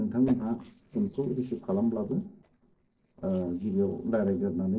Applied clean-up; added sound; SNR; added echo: neural separator model SepFormer DNS4.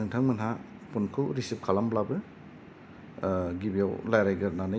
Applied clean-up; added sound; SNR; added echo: none; none; none; none.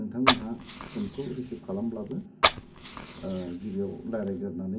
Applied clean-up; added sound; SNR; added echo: none; Fire; -3 dB; reverberation time 0.3 s.